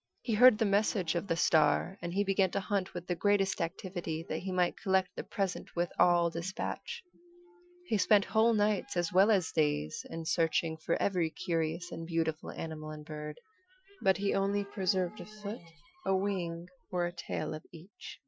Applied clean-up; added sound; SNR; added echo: classical method Wiener filter.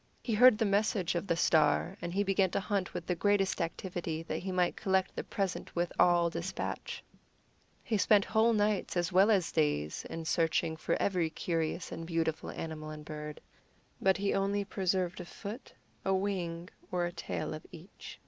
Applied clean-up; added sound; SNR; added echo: none; none; none; none.